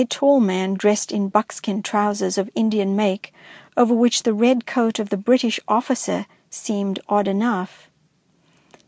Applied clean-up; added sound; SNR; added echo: none; none; none; none.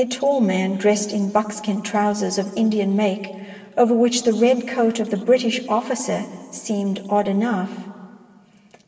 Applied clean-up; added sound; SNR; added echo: none; none; none; reverberation time 2.0 s.